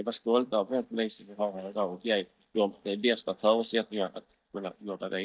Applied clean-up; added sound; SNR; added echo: neural mask model DeepFilterNet 3.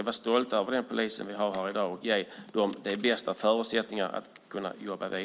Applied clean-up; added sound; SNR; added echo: none; none; none; none.